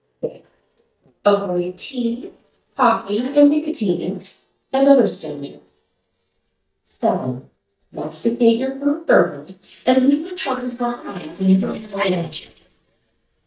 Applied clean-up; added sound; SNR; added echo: neural mask model DeepFilterNet 3.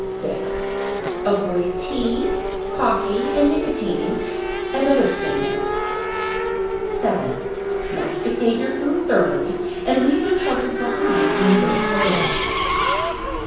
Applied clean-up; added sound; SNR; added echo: none; Race car, auto racing / Accelerating, revving, vroom; 0 dB; reverberation time 0.7 s.